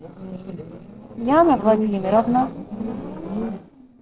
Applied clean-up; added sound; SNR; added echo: neural separator model SepFormer DNS4.